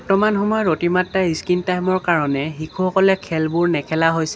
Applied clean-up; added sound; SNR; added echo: none; none; none; none.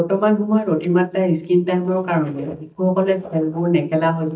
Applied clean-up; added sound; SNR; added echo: neural mask model DeepFilterNet 3.